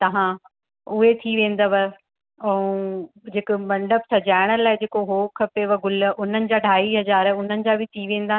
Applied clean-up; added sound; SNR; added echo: none; none; none; none.